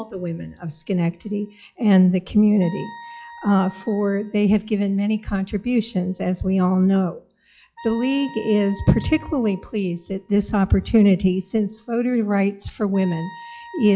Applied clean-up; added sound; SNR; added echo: classical method log-MMSE.